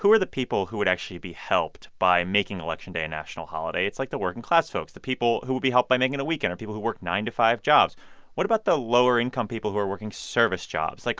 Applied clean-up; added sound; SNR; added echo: none; none; none; none.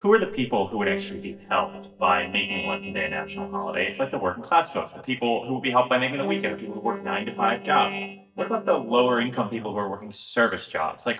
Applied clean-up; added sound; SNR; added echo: neural mask model DeepFilterNet 3.